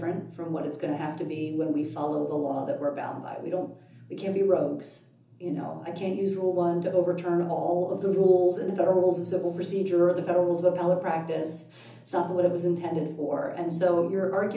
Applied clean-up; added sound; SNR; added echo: none; none; none; reverberation time 0.7 s.